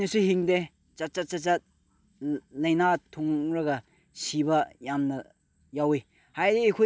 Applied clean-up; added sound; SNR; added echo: none; none; none; none.